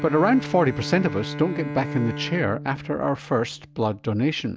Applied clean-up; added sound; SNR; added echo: none; Bowed string instrument; 11 dB; none.